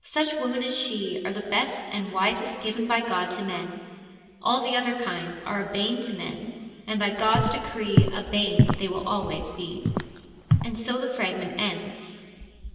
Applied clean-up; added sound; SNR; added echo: none; Walk, footsteps; -3 dB; reverberation time 2.5 s.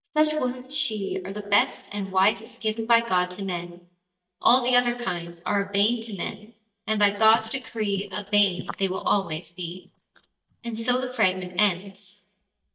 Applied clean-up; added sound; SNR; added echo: neural mask model DeepFilterNet 3.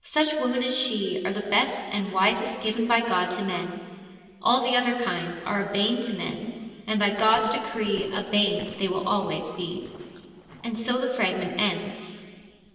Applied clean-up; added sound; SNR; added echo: neural separator model SepFormer DNS4.